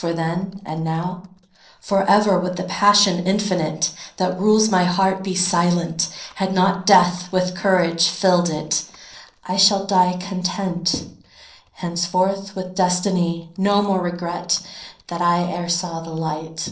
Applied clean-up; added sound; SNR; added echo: neural separator model SepFormer DNS4.